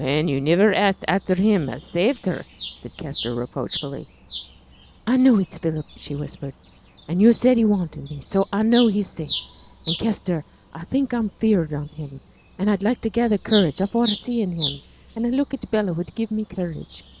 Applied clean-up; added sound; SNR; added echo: none; Bird vocalization, bird call, bird song; 6 dB; none.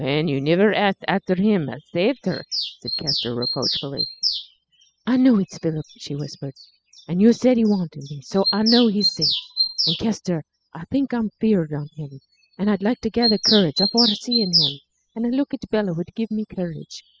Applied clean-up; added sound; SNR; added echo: classical method spectral subtraction.